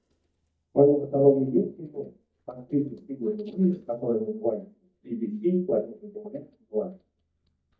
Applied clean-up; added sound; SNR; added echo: neural mask model DeepFilterNet 3.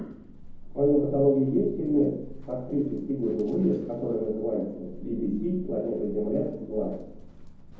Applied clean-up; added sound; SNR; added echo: none; Livestock, farm animals, working animals; 14 dB; reverberation time 1.2 s.